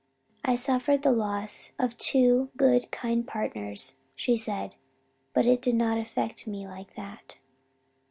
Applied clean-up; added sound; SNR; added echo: none; none; none; none.